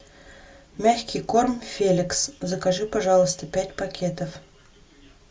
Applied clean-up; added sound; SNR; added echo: none; none; none; none.